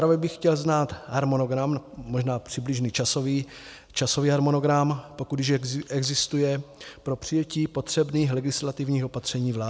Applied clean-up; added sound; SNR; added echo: none; none; none; none.